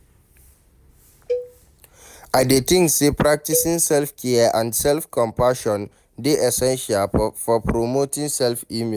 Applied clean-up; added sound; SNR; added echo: none; Cowbell; 12 dB; none.